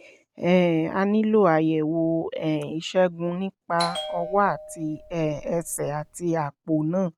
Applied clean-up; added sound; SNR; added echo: none; Bell; 13 dB; none.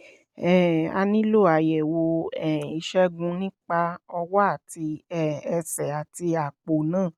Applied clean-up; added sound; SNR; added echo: none; none; none; none.